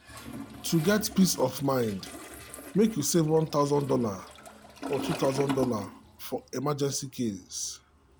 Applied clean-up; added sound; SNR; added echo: none; Toilet flush; 13 dB; none.